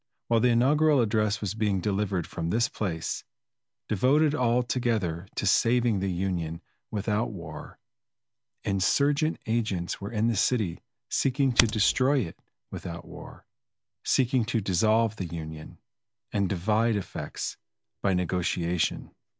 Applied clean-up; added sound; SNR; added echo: none; Typing; 2 dB; none.